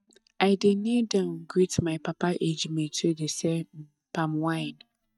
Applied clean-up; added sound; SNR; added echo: neural mask model DeepFilterNet 3.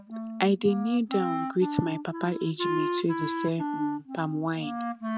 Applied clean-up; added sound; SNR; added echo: neural mask model RNNoise.